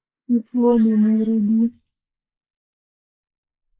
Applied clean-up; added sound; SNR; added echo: neural mask model Resemble Enhance denoiser.